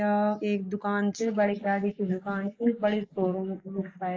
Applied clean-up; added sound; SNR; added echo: neural mask model Resemble Enhance denoiser.